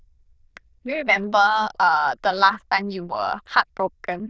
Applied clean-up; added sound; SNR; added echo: neural diffusion model UNIVERSE++.